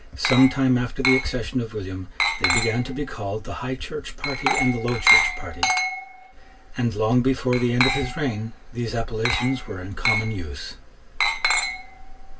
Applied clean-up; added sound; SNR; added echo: none; Glass; 2 dB; reverberation time 0.1 s.